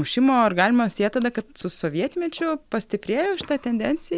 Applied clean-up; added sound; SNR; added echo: none; none; none; none.